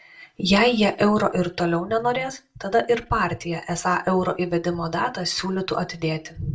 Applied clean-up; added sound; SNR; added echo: none; none; none; reverberation time 0.2 s.